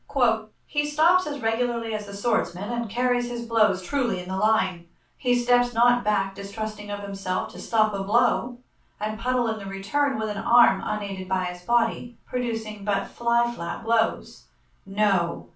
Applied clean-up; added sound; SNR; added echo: none; none; none; reverberation time 0.3 s.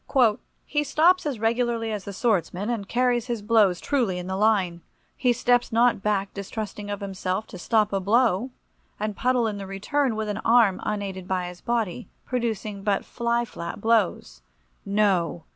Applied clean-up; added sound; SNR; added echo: none; none; none; none.